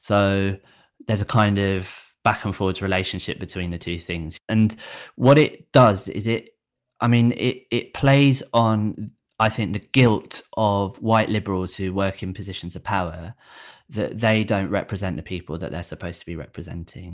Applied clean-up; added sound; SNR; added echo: none; none; none; none.